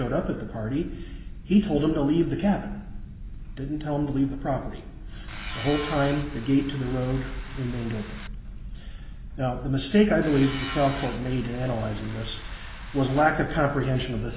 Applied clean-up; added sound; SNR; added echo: none; Tools; 14 dB; none.